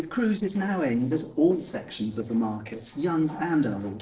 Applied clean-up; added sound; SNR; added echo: neural separator model SepFormer DNS4.